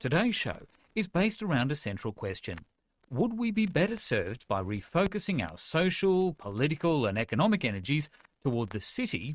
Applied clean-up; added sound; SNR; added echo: neural mask model RNNoise.